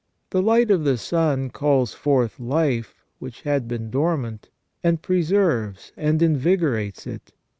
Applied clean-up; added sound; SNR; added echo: none; none; none; none.